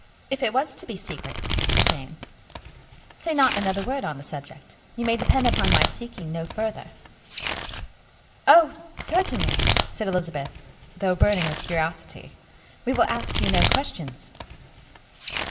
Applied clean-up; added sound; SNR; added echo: none; Domestic sounds, home sounds; 2 dB; reverberation time 0.5 s.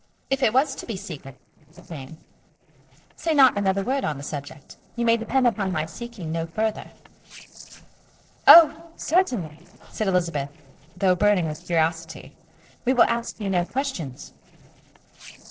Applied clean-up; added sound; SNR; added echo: neural separator model SepFormer DNS4.